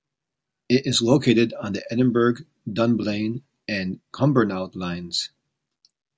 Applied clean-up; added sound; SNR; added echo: none; none; none; none.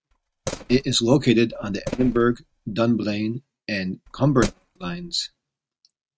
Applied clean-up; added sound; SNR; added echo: neural mask model RNNoise.